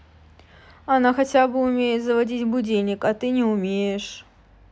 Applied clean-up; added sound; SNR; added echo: none; none; none; none.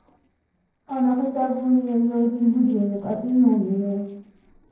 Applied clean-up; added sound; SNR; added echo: neural separator model SepFormer DNS4.